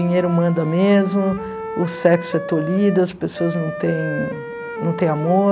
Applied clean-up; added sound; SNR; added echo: none; Wind instrument, woodwind instrument; 11 dB; none.